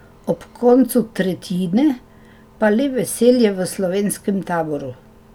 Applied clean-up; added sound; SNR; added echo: none; none; none; none.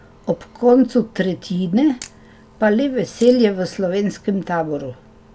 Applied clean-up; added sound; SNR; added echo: none; Camera; 19 dB; none.